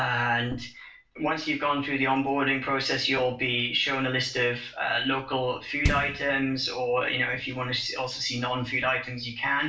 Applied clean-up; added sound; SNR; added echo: none; Bass drum; 8 dB; reverberation time 0.3 s.